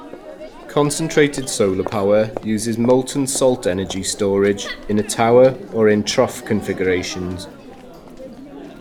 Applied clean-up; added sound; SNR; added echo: none; Crowd; 15 dB; none.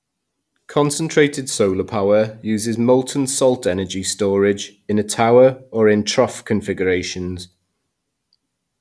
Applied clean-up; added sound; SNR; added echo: none; none; none; none.